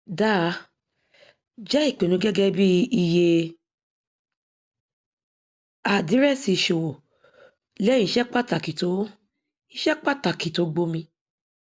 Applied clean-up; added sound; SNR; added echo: none; none; none; none.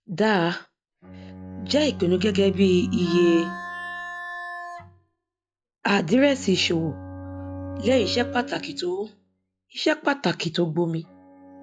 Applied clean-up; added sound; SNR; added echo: classical method log-MMSE.